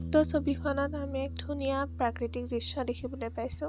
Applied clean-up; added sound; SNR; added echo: none; Bass guitar; 8 dB; none.